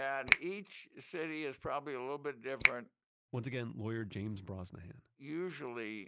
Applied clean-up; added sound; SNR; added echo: neural mask model Resemble Enhance denoiser.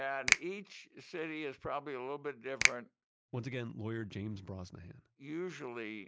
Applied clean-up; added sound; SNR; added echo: none; Finger snapping; -3 dB; none.